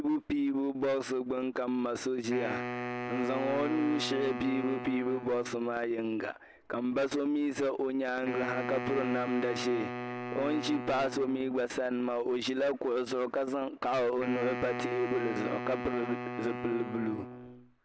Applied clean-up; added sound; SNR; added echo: none; Wind instrument, woodwind instrument; 8 dB; none.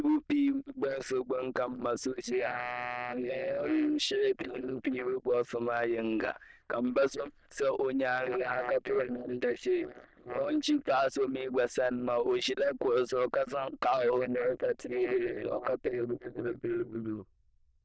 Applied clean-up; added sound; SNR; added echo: neural diffusion model UNIVERSE++.